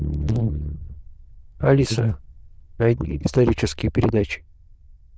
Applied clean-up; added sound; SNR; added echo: neural diffusion model UNIVERSE++.